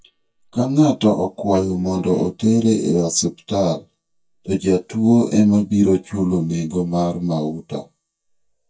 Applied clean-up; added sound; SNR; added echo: neural mask model DeepFilterNet 3.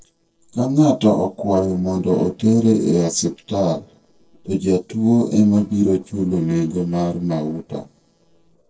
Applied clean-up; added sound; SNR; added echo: neural separator model SepFormer DNS4.